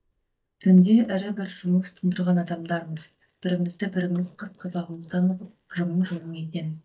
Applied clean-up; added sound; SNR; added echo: neural mask model DeepFilterNet 3.